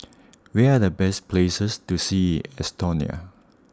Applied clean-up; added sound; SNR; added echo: none; none; none; none.